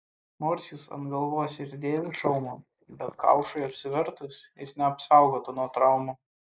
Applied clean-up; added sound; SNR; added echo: neural mask model Resemble Enhance denoiser.